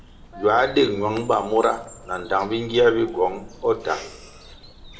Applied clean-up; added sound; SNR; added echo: none; Bird vocalization, bird call, bird song; 19 dB; reverberation time 1.2 s.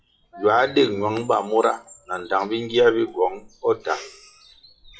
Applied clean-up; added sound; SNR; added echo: classical method WPE with log-MMSE.